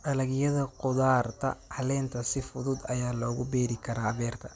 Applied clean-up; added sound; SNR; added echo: none; none; none; none.